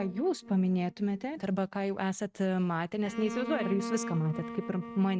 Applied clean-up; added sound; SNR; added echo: neural mask model RNNoise.